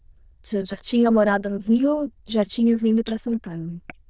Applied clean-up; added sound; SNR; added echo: neural diffusion model UNIVERSE++.